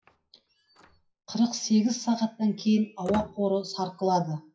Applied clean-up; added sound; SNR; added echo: classical method WPE with log-MMSE.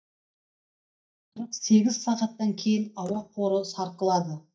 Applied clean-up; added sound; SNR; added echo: neural mask model DeepFilterNet 3.